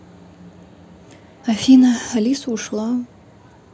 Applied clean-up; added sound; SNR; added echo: none; none; none; none.